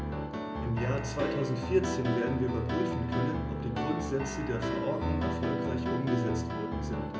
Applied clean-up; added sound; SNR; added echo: none; Piano; 0 dB; reverberation time 0.5 s.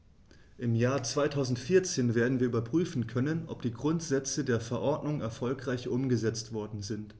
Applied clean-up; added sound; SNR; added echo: none; none; none; none.